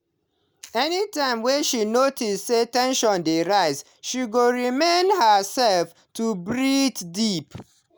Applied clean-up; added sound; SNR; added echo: none; none; none; none.